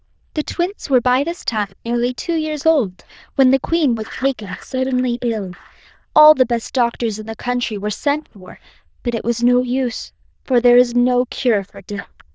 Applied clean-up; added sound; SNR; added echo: neural diffusion model UNIVERSE++.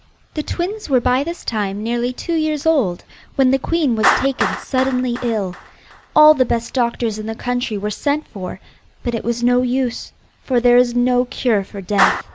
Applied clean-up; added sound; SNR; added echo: none; Clapping; 10 dB; none.